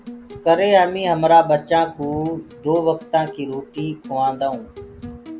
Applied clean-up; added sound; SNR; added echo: none; Acoustic guitar; 18 dB; none.